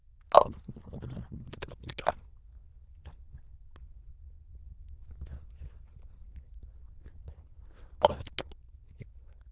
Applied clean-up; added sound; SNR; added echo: neural diffusion model UNIVERSE++.